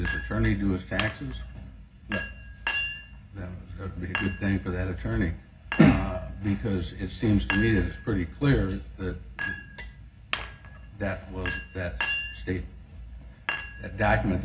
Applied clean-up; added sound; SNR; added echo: none; Chink, clink; 9 dB; reverberation time 0.4 s.